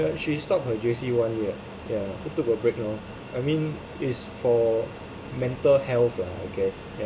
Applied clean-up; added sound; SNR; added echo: none; Fixed-wing aircraft, airplane; 13 dB; none.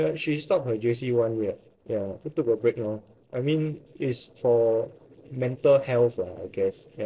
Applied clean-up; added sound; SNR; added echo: neural separator model SepFormer DNS4.